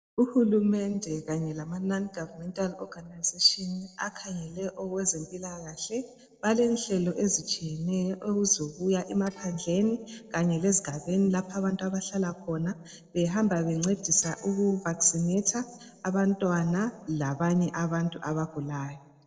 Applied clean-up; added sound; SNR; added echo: neural separator model SepFormer DNS4.